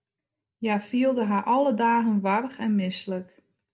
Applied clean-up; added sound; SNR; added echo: none; none; none; none.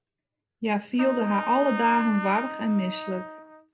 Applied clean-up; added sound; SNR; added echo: none; Trumpet; 9 dB; none.